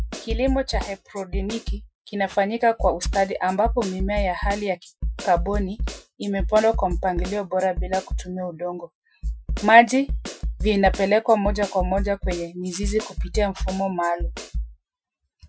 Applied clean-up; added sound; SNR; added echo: classical method Wiener filter.